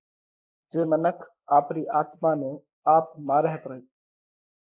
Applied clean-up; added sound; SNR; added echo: neural mask model Resemble Enhance denoiser.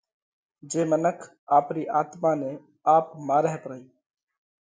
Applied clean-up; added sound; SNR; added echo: none; none; none; none.